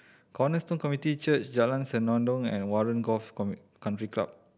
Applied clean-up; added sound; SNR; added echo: none; none; none; none.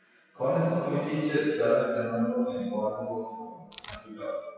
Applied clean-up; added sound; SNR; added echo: classical method WPE with log-MMSE.